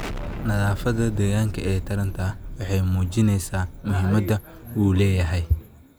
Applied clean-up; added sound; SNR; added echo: none; Explosion; 12 dB; none.